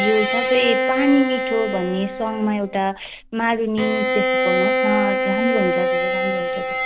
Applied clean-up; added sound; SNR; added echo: none; Bowed string instrument; 0 dB; none.